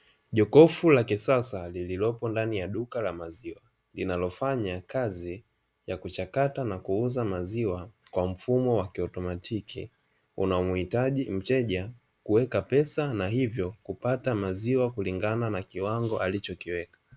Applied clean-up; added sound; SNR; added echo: none; none; none; none.